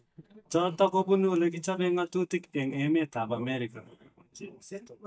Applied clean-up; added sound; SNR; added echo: neural mask model DeepFilterNet 3.